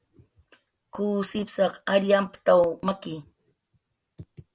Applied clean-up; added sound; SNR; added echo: none; none; none; none.